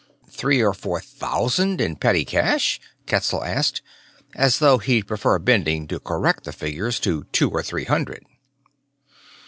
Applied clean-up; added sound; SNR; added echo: none; none; none; none.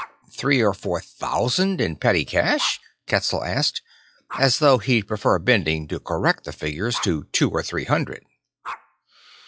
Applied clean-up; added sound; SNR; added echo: classical method log-MMSE.